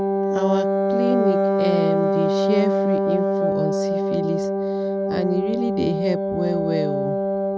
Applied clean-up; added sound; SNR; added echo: none; Wind instrument, woodwind instrument; -5 dB; none.